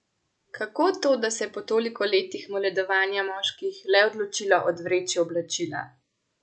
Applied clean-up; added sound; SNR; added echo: none; none; none; none.